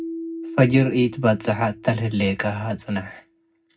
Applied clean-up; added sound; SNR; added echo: none; Keyboard (musical); 15 dB; reverberation time 0.4 s.